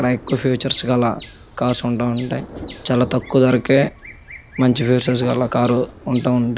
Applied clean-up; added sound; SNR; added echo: none; Thunder + Bird vocalization, bird call, bird song; 18 dB; none.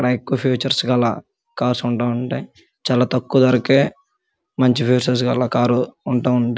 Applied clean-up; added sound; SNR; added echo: none; none; none; none.